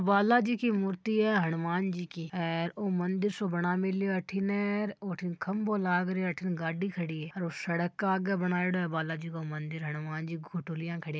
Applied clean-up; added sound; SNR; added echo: none; none; none; none.